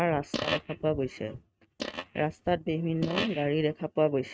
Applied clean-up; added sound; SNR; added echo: neural mask model RNNoise.